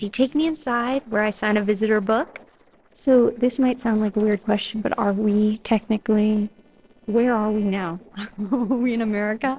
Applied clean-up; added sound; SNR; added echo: neural separator model SepFormer DNS4.